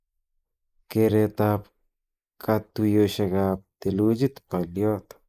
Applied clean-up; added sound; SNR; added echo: neural mask model Resemble Enhance denoiser.